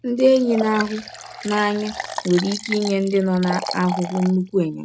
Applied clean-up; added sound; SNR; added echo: none; Liquid; 11 dB; none.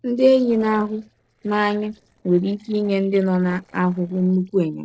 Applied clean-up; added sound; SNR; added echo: neural separator model SepFormer DNS4.